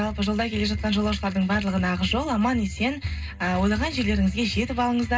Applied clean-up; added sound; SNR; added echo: none; none; none; reverberation time 0.2 s.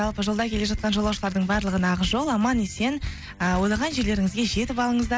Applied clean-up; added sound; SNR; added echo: none; none; none; none.